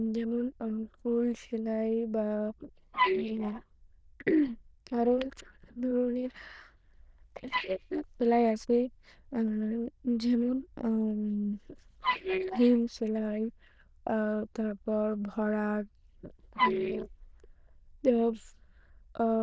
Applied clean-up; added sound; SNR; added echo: neural diffusion model UNIVERSE++.